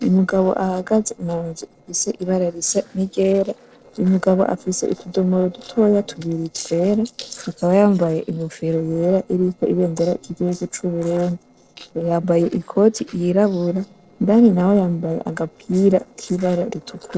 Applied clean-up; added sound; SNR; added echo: neural separator model SepFormer DNS4.